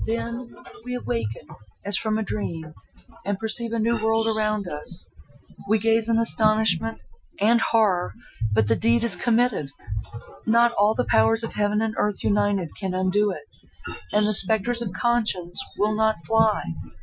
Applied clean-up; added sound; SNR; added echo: classical method Wiener filter.